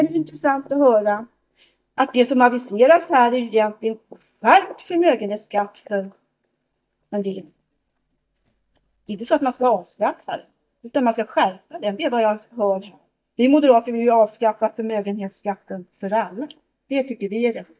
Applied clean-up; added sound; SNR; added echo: neural mask model DeepFilterNet 3.